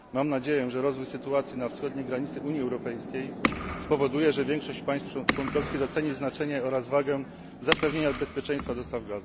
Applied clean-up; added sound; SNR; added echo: none; Chatter / Traffic noise, roadway noise / Train; 12 dB; none.